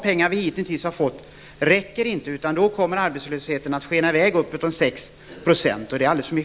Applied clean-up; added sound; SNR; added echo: none; none; none; none.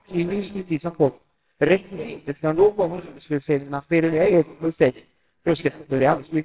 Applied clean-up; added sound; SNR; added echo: neural separator model SepFormer WHAMR!.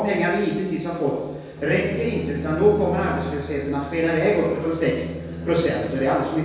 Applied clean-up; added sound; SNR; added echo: none; Bowed string instrument; 11 dB; reverberation time 1.2 s.